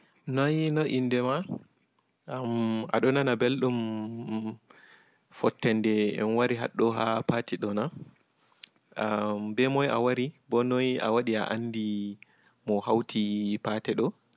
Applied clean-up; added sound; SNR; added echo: none; none; none; none.